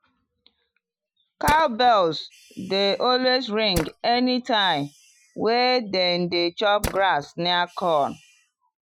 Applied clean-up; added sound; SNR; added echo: classical method Wiener filter.